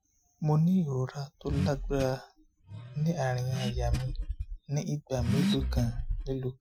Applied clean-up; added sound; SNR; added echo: classical method Wiener filter.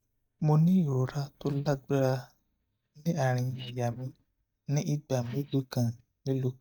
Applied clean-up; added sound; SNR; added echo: neural mask model DeepFilterNet 3.